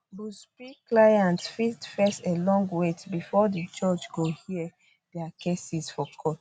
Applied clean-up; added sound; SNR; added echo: none; none; none; none.